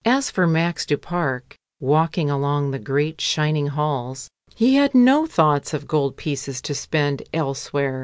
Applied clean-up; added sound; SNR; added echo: none; none; none; none.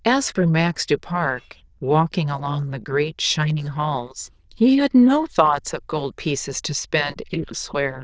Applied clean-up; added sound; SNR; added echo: neural diffusion model UNIVERSE++.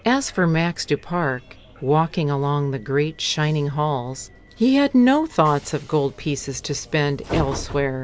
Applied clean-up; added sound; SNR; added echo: none; Train; 16 dB; none.